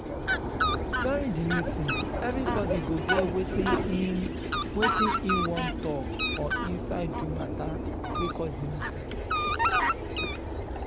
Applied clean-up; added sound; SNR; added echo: none; Fowl; -4 dB; none.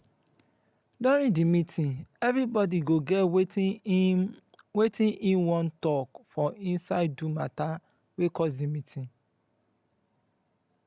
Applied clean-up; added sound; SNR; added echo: none; none; none; none.